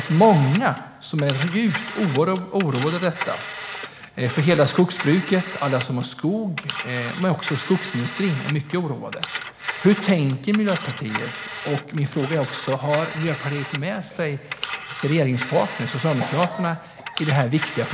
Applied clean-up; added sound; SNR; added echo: none; Telephone; 10 dB; none.